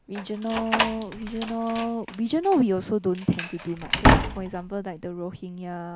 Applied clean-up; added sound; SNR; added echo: none; Slam; 0 dB; none.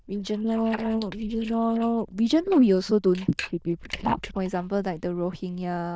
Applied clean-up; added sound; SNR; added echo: neural diffusion model UNIVERSE++.